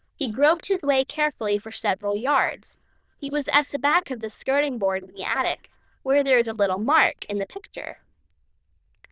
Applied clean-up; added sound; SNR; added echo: neural diffusion model UNIVERSE++.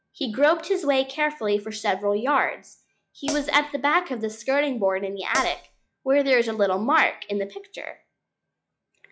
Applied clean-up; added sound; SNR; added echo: classical method log-MMSE.